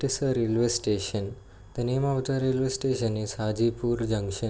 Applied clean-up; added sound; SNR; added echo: none; none; none; none.